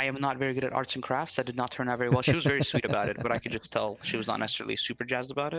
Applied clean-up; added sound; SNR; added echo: none; none; none; none.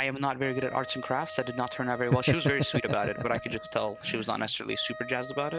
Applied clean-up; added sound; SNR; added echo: none; Wind instrument, woodwind instrument; 13 dB; none.